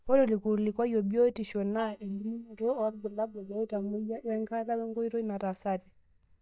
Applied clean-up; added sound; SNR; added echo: neural mask model DeepFilterNet 3.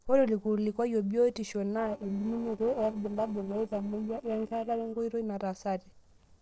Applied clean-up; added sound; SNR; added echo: neural separator model SepFormer DNS4.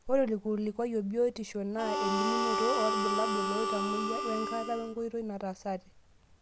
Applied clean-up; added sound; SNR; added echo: none; Harmonica; -1 dB; none.